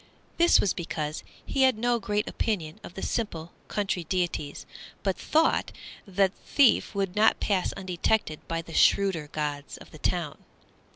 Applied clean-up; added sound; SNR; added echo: none; none; none; none.